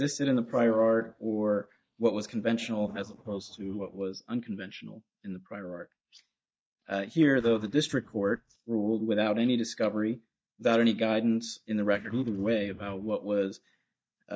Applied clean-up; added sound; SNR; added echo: neural mask model DeepFilterNet 3.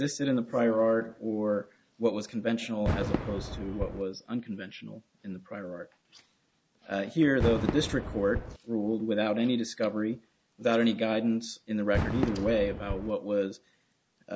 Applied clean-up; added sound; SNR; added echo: none; Fireworks; 8 dB; none.